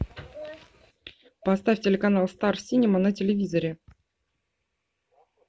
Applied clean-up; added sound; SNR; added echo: none; none; none; none.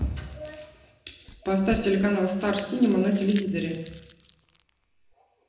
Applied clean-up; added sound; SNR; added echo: none; Crumpling, crinkling / Crushing; 16 dB; reverberation time 0.9 s.